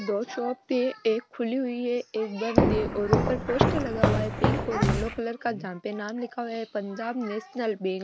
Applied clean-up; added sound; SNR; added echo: none; Walk, footsteps; -4 dB; none.